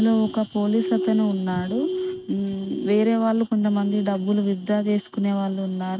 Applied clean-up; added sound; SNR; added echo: neural mask model RNNoise.